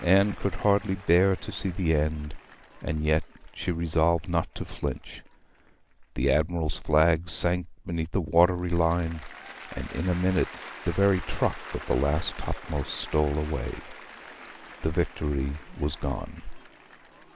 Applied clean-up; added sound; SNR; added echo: none; Applause / Cheering; 19 dB; none.